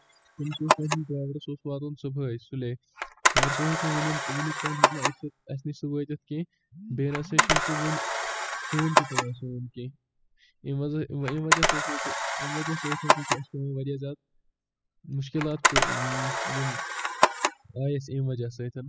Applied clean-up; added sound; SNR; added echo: classical method spectral subtraction.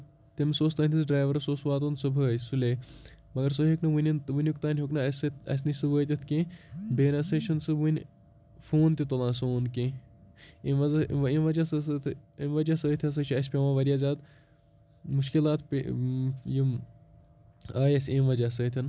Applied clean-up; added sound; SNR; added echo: none; none; none; none.